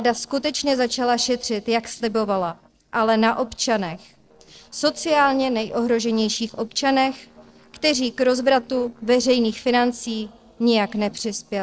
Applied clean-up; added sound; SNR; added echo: neural separator model SepFormer DNS4.